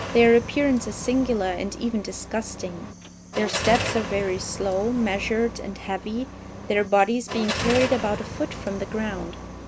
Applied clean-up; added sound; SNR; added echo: none; Car; 8 dB; none.